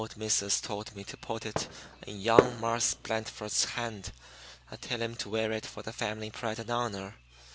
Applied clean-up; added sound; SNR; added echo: none; Fireworks; 0 dB; none.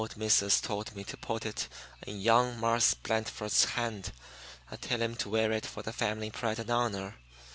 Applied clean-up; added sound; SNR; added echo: none; none; none; none.